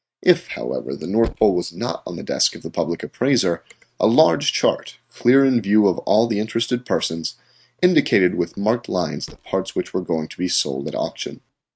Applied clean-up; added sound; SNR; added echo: neural mask model RNNoise.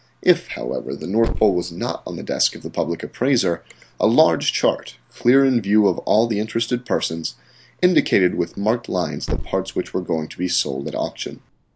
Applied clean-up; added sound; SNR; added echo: none; Thump, thud; 15 dB; none.